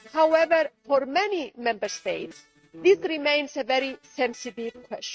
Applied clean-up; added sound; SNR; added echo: neural mask model RNNoise.